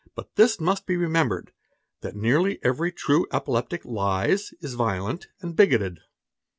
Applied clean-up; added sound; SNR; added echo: none; none; none; none.